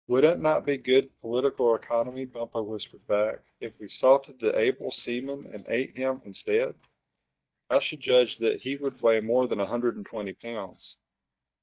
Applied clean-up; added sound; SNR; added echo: neural mask model DeepFilterNet 3.